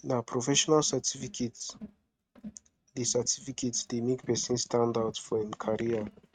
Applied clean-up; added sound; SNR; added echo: neural mask model RNNoise.